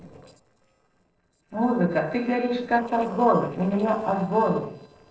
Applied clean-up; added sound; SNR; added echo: neural separator model SepFormer DNS4.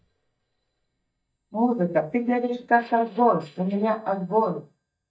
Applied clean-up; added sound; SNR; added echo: neural mask model DeepFilterNet 3.